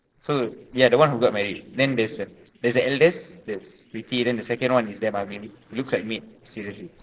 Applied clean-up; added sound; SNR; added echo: neural separator model SepFormer DNS4.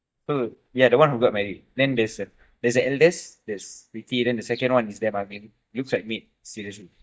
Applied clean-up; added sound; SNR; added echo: neural mask model DeepFilterNet 3.